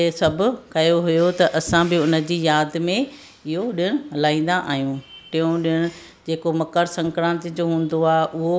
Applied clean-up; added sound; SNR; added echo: none; none; none; none.